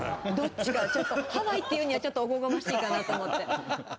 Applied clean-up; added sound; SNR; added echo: none; none; none; none.